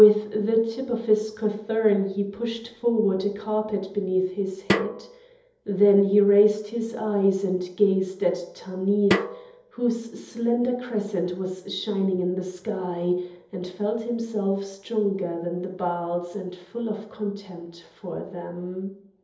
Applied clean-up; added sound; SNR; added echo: none; Snare drum; 6 dB; reverberation time 0.7 s.